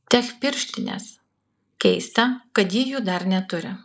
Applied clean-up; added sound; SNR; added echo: neural mask model Resemble Enhance denoiser.